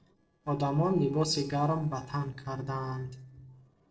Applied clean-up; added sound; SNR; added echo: neural separator model SepFormer DNS4.